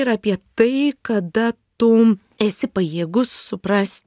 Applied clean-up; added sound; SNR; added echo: none; none; none; none.